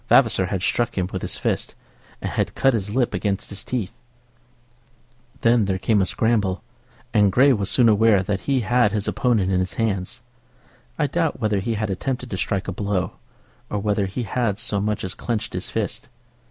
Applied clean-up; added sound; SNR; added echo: none; none; none; none.